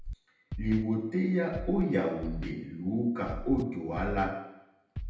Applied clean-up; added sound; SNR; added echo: none; Scratching (performance technique); 9 dB; reverberation time 0.9 s.